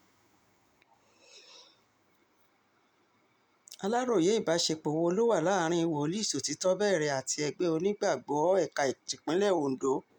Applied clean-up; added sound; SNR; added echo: none; none; none; none.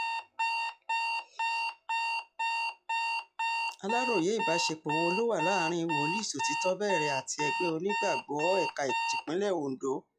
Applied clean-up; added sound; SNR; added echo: classical method log-MMSE.